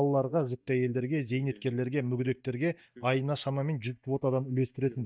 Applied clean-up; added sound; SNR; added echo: neural mask model DeepFilterNet 3.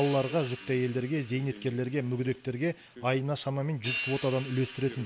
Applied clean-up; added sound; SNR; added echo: none; Hi-hat; 14 dB; none.